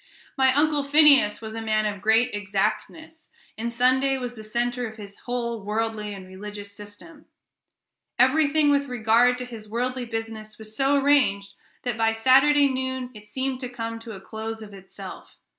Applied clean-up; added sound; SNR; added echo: none; none; none; none.